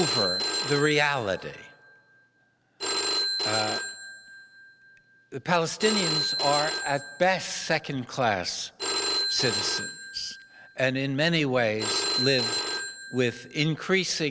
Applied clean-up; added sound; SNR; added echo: none; Telephone; 3 dB; none.